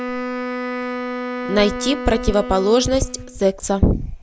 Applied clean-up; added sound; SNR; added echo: none; Wind instrument, woodwind instrument; 8 dB; none.